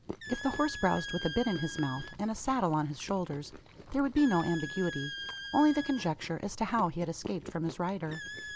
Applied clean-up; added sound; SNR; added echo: none; Squeak + Chewing, mastication; 12 dB; none.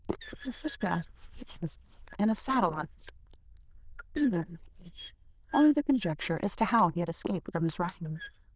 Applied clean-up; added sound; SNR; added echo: neural diffusion model UNIVERSE++.